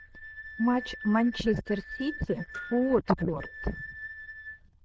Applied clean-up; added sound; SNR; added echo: neural diffusion model UNIVERSE++.